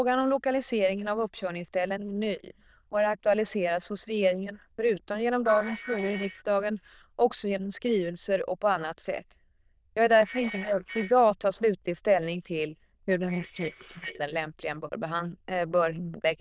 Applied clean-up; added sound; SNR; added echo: neural diffusion model UNIVERSE++.